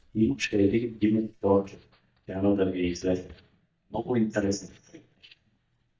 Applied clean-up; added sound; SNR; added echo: neural mask model DeepFilterNet 3.